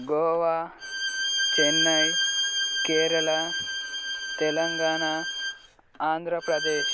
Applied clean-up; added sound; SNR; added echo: none; Bowed string instrument; 0 dB; none.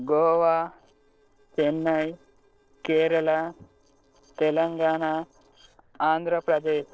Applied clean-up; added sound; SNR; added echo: neural separator model SepFormer DNS4.